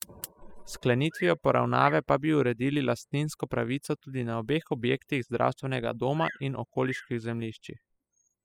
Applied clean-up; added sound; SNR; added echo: classical method spectral subtraction.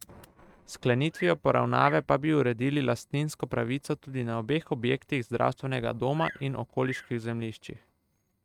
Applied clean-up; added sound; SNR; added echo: neural mask model RNNoise.